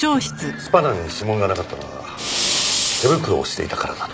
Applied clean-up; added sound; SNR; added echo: none; Fire; 0 dB; none.